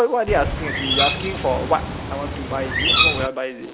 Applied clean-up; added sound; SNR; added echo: none; Bird; -1 dB; none.